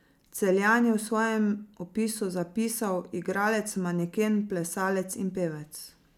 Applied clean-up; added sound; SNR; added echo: none; none; none; none.